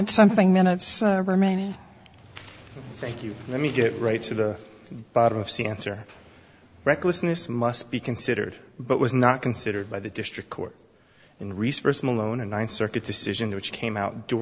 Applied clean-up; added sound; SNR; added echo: none; none; none; none.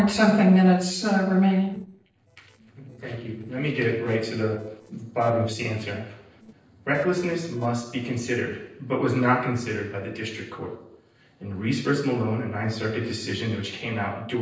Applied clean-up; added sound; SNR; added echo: neural separator model SepFormer DNS4.